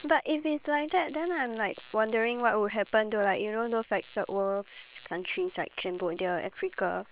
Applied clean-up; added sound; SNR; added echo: neural separator model SepFormer WHAM!.